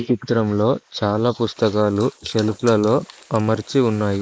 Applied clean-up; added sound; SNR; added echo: neural mask model Resemble Enhance denoiser.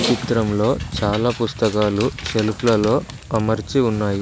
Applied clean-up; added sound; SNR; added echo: none; Dog; 12 dB; none.